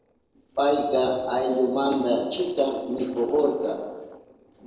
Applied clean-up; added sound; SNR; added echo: neural separator model SepFormer DNS4.